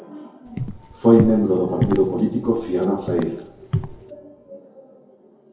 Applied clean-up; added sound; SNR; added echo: none; Walk, footsteps; 6 dB; reverberation time 2.3 s.